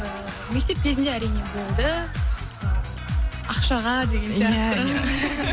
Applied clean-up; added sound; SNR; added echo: none; Fowl + Vehicle; 14 dB; none.